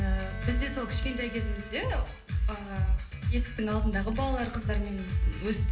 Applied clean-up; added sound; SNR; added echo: none; Bowed string instrument; 20 dB; reverberation time 1.3 s.